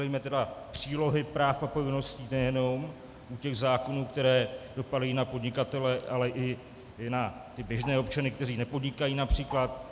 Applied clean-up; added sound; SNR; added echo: none; Bird; 20 dB; none.